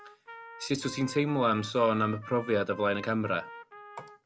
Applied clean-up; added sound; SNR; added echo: none; Trumpet; 16 dB; none.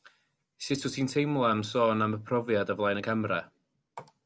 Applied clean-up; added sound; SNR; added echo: none; none; none; none.